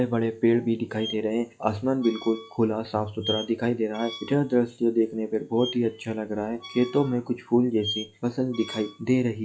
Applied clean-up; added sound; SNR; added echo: classical method log-MMSE.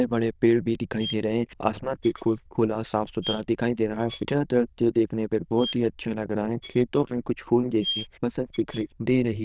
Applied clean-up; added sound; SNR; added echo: neural diffusion model UNIVERSE++.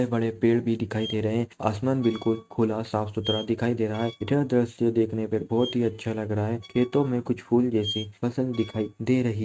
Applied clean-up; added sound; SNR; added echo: neural mask model RNNoise.